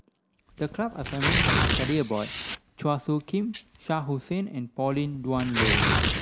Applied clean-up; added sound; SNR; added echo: none; Tearing; -1 dB; none.